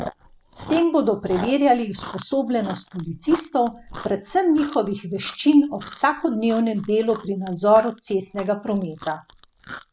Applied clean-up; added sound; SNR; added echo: none; Chewing, mastication; 17 dB; none.